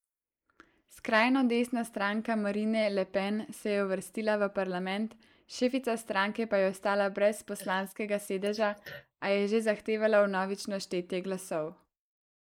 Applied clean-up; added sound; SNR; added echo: neural mask model Resemble Enhance denoiser.